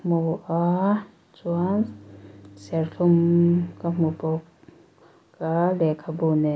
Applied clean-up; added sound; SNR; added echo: none; none; none; none.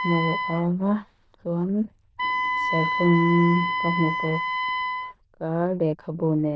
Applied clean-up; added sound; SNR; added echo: neural diffusion model UNIVERSE++.